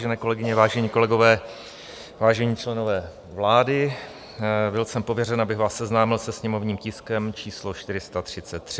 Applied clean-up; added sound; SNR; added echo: none; none; none; none.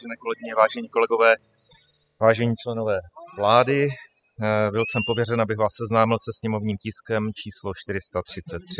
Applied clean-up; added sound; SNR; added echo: classical method spectral subtraction.